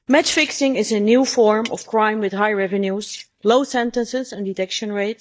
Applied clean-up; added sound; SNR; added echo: neural mask model DeepFilterNet 3.